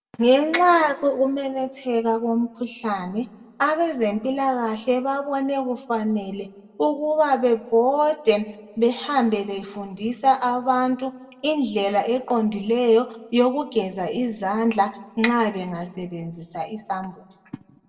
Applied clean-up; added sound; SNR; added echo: none; none; none; reverberation time 0.8 s.